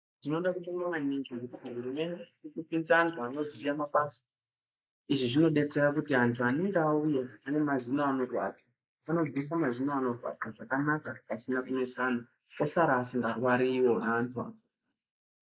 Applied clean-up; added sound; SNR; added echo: neural mask model Resemble Enhance denoiser.